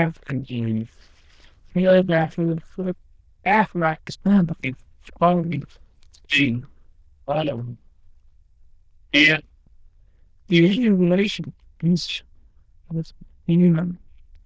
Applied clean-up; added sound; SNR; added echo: neural diffusion model UNIVERSE++.